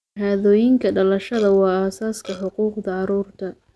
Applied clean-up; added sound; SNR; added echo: none; Burping, eructation; 19 dB; none.